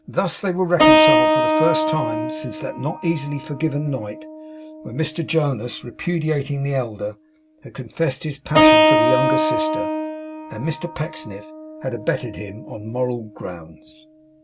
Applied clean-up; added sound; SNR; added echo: none; Keyboard (musical); -3 dB; none.